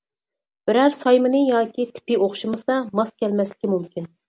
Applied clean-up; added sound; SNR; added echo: none; none; none; none.